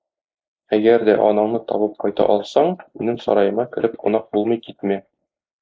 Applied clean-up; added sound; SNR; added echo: neural mask model Resemble Enhance denoiser.